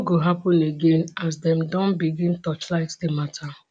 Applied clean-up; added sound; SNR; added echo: none; none; none; none.